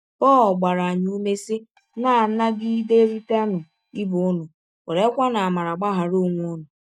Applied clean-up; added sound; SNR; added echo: neural mask model DeepFilterNet 3.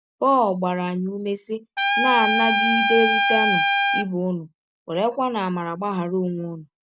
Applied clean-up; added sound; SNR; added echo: none; Trumpet; -3 dB; none.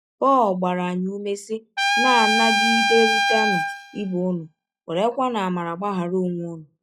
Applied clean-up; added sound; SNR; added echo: classical method log-MMSE.